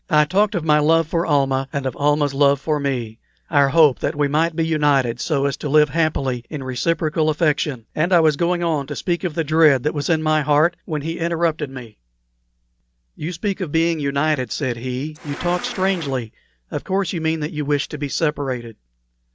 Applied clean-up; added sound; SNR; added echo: none; Insect; 13 dB; none.